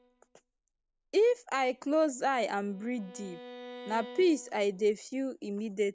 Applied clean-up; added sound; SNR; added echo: none; Bowed string instrument; 20 dB; none.